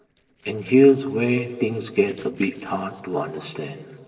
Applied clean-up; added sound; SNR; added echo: neural separator model SepFormer DNS4.